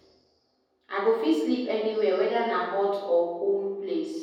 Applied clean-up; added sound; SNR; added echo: none; none; none; reverberation time 1.1 s.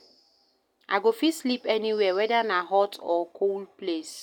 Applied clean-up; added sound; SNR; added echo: none; none; none; none.